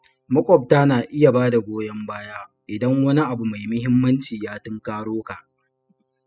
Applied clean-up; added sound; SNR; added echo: classical method spectral subtraction.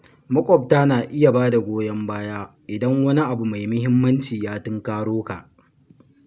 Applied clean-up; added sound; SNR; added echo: none; none; none; none.